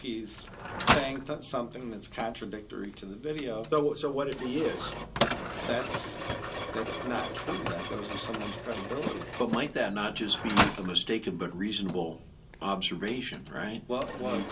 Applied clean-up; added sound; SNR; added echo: none; Mechanisms; 2 dB; reverberation time 0.2 s.